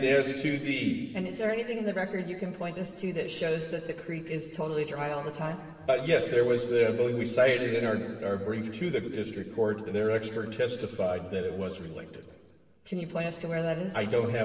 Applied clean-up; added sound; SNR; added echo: none; none; none; reverberation time 1.9 s.